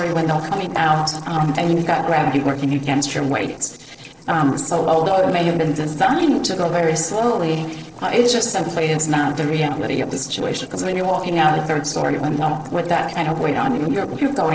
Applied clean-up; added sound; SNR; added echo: neural separator model SepFormer DNS4.